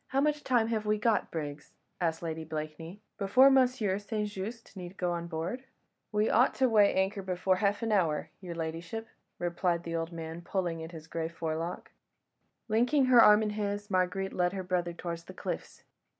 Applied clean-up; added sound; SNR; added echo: none; none; none; none.